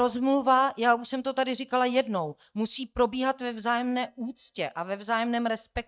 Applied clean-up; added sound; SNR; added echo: neural mask model DeepFilterNet 3.